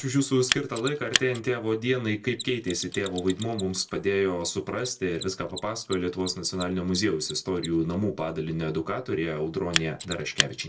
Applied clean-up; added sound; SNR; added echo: none; Mechanisms; 8 dB; reverberation time 0.1 s.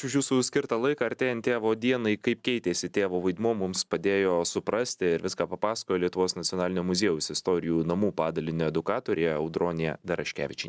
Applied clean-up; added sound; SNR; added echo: none; none; none; none.